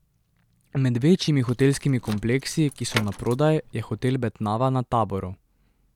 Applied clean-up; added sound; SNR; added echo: none; Door / Car; 14 dB; none.